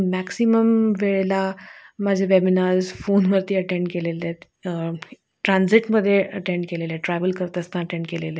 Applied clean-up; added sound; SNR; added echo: none; none; none; none.